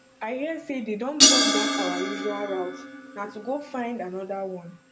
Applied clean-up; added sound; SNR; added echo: none; Crash cymbal; -5 dB; none.